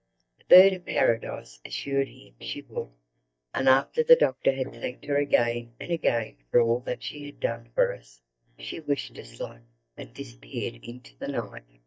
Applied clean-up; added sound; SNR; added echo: neural mask model DeepFilterNet 3.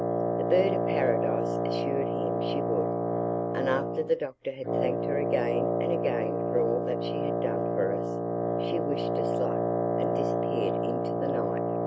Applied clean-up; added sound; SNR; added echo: none; Wind instrument, woodwind instrument; -4 dB; none.